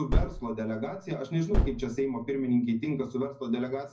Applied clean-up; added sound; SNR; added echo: none; Gunshot, gunfire; -1 dB; reverberation time 0.4 s.